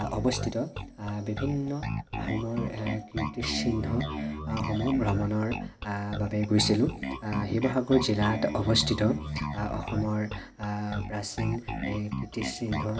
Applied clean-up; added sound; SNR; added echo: none; Bass guitar; 5 dB; reverberation time 0.5 s.